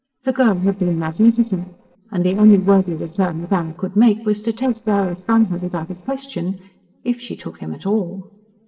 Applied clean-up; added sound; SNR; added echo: neural separator model SepFormer DNS4.